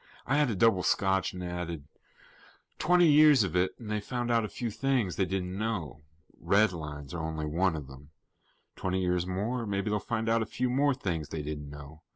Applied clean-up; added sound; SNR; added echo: none; none; none; none.